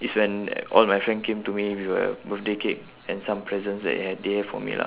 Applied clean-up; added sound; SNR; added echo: none; none; none; none.